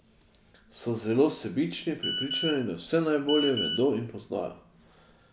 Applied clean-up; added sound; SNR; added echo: none; Telephone; 5 dB; none.